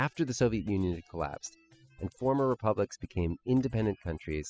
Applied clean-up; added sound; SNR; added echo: classical method spectral subtraction.